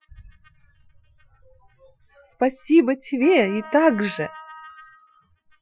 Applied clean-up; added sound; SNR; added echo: classical method Wiener filter.